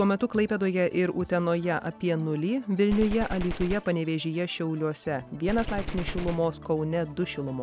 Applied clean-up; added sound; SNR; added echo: none; Gunshot, gunfire; 9 dB; none.